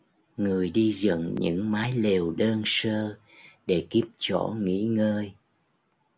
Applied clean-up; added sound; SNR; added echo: none; none; none; none.